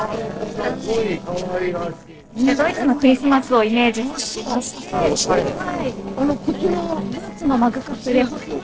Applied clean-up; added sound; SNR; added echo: neural separator model SepFormer DNS4.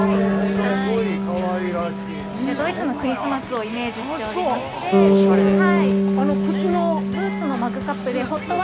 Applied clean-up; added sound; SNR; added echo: none; Bass guitar; -3 dB; none.